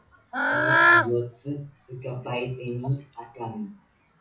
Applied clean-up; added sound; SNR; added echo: classical method WPE with log-MMSE.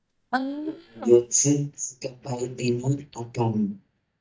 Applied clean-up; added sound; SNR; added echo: neural mask model DeepFilterNet 3.